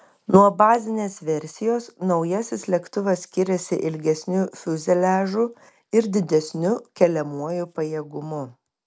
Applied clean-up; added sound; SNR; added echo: none; none; none; none.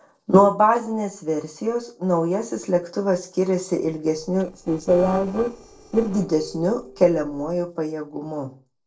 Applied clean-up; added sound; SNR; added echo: neural separator model SepFormer DNS4.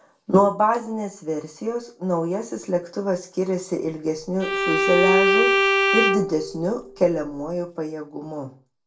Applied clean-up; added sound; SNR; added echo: none; Bowed string instrument; -3 dB; reverberation time 0.2 s.